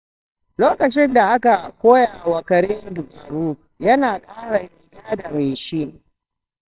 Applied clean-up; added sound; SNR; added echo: neural separator model SepFormer WHAMR!.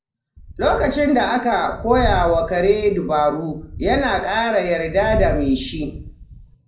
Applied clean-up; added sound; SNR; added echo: none; Wind; 9 dB; reverberation time 0.6 s.